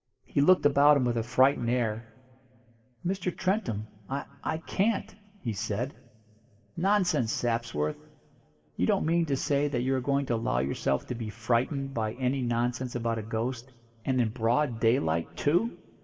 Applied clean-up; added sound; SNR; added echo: none; none; none; reverberation time 1.4 s.